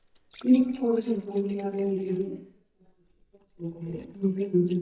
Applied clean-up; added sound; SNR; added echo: neural mask model DeepFilterNet 3.